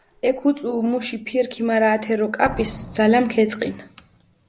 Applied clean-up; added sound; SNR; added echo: none; Slam; 19 dB; none.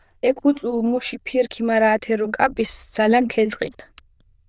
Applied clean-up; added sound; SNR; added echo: neural diffusion model UNIVERSE++.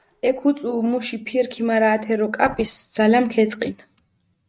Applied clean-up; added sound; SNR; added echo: neural mask model RNNoise.